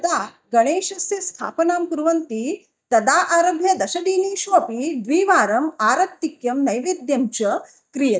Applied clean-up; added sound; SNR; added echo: neural mask model DeepFilterNet 3.